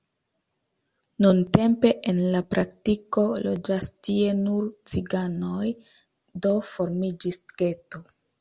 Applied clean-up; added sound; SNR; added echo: none; none; none; none.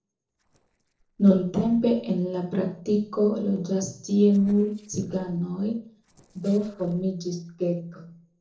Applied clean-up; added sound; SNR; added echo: neural separator model SepFormer DNS4.